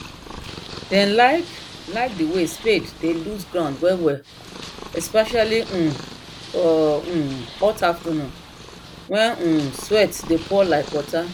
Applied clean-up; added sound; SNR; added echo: none; Purr; 15 dB; none.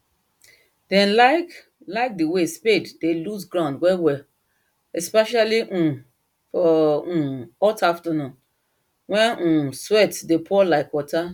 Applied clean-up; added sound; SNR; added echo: none; none; none; none.